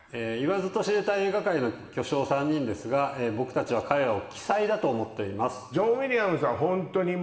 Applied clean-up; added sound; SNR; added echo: none; none; none; reverberation time 1.7 s.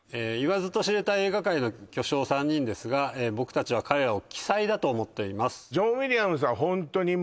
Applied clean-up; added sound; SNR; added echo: none; none; none; none.